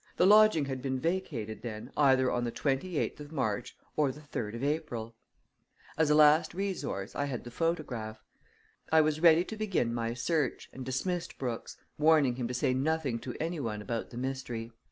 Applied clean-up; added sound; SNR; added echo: none; none; none; none.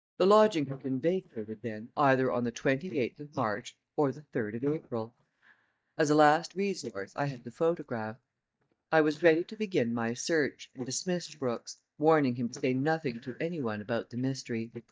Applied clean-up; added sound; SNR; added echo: neural mask model DeepFilterNet 3.